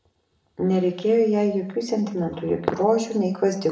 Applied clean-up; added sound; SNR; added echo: none; none; none; reverberation time 0.6 s.